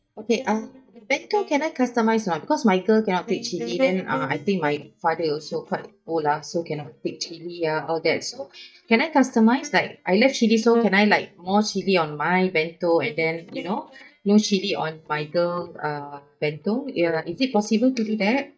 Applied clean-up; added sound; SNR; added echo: neural mask model DeepFilterNet 3.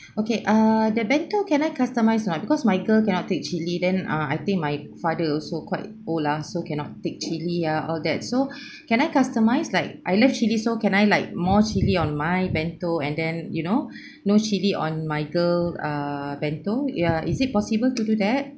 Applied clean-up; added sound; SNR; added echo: none; none; none; none.